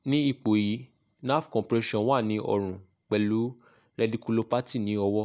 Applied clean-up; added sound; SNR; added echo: none; none; none; none.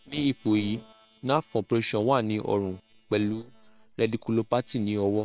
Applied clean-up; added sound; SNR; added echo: neural separator model SepFormer WHAM!.